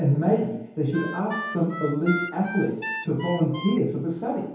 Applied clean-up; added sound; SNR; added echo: none; Harmonica; 9 dB; reverberation time 2.2 s.